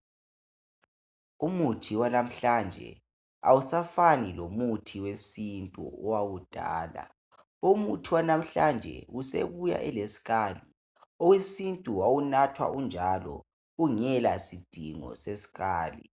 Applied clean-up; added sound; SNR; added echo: none; none; none; none.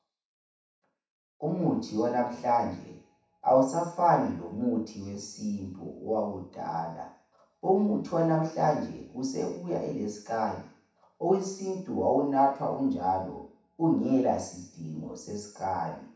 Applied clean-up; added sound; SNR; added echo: none; none; none; reverberation time 0.7 s.